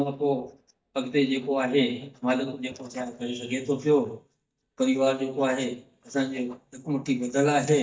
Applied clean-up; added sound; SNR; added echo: neural mask model DeepFilterNet 3.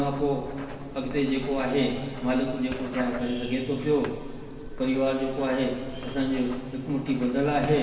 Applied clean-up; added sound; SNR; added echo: none; Writing; 16 dB; reverberation time 2.7 s.